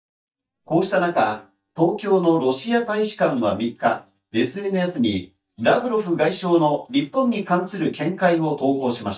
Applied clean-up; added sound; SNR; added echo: neural mask model DeepFilterNet 3.